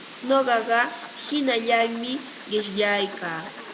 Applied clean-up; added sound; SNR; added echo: none; Fowl; 15 dB; none.